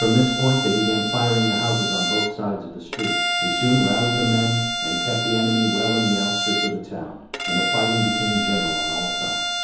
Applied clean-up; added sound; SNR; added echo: none; Bowed string instrument; 1 dB; reverberation time 2.2 s.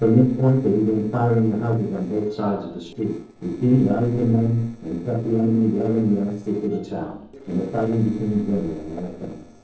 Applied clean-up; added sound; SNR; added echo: neural separator model SepFormer DNS4.